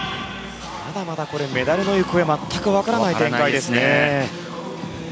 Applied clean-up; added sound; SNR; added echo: none; none; none; none.